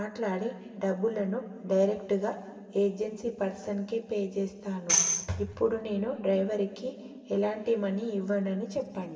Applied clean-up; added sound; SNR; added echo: none; Tambourine; 1 dB; reverberation time 2.0 s.